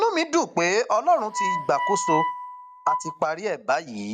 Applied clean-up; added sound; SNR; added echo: neural mask model RNNoise.